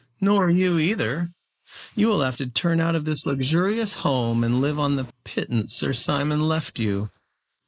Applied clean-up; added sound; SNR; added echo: neural mask model Resemble Enhance denoiser.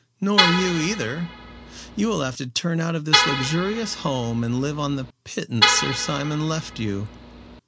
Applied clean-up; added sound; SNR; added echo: none; Vehicle horn, car horn, honking; 0 dB; none.